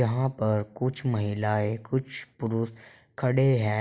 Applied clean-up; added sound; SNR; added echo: none; none; none; none.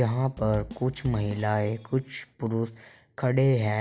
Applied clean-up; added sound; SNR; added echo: none; Bass drum / Snare drum; 16 dB; none.